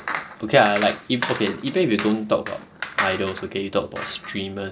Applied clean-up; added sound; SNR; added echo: none; Chink, clink; 2 dB; none.